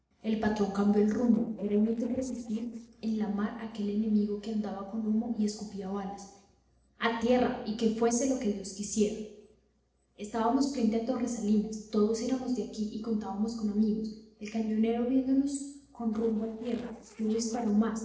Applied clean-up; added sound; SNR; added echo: neural separator model SepFormer DNS4.